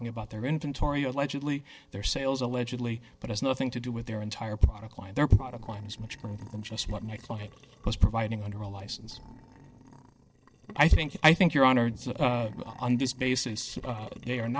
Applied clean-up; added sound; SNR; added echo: neural separator model SepFormer DNS4.